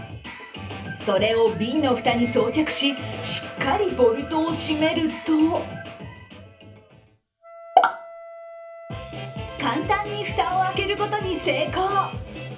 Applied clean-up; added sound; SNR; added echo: none; Wind instrument, woodwind instrument; 18 dB; reverberation time 0.3 s.